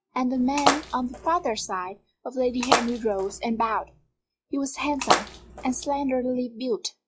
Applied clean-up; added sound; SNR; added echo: classical method log-MMSE.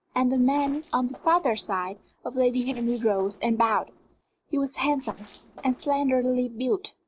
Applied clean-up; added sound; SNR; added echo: neural separator model SepFormer DNS4.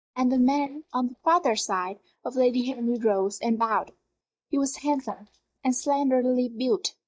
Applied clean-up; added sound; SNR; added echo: neural mask model DeepFilterNet 3.